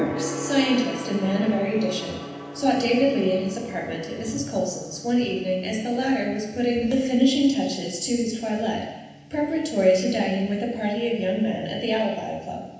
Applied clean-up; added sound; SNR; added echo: none; Gong; 14 dB; reverberation time 1.1 s.